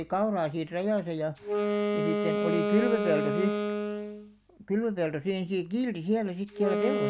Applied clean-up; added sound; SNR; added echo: none; Wind instrument, woodwind instrument; 1 dB; none.